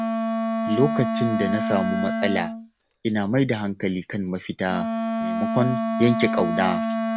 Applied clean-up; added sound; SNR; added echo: none; Wind instrument, woodwind instrument; 1 dB; none.